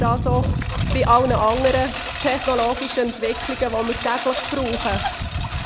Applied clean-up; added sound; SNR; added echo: none; Engine; 3 dB; none.